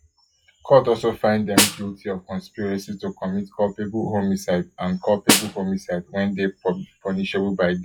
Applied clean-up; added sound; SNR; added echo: classical method log-MMSE.